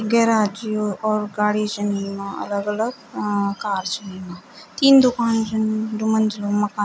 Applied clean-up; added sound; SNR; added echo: none; none; none; none.